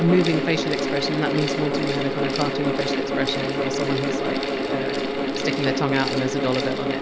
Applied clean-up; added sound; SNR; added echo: none; Mechanical fan; -1 dB; none.